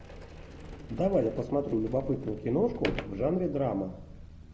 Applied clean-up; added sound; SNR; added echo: none; Sliding door; 12 dB; none.